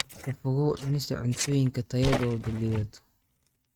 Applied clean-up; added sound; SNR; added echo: neural mask model RNNoise.